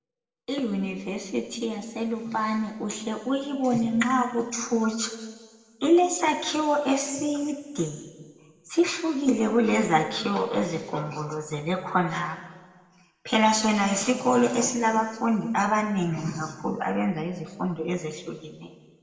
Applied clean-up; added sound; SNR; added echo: none; none; none; reverberation time 1.3 s.